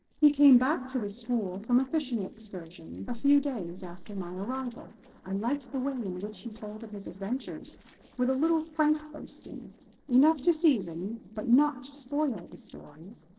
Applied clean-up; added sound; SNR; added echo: neural separator model SepFormer DNS4.